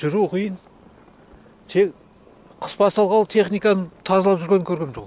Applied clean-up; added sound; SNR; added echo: none; none; none; none.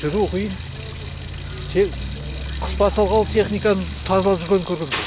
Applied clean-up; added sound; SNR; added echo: none; Sink (filling or washing) + Bus; 7 dB; none.